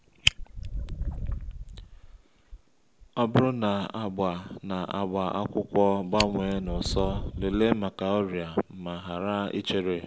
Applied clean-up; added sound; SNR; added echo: none; Fire; 7 dB; none.